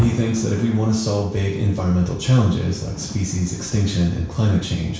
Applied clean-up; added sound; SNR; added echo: none; Rain; 16 dB; reverberation time 0.7 s.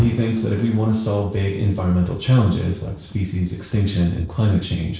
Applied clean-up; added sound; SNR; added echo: neural separator model SepFormer DNS4.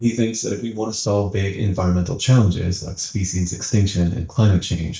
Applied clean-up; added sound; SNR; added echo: neural mask model DeepFilterNet 3.